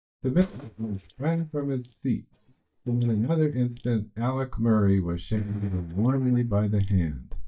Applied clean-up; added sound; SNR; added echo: neural mask model DeepFilterNet 3.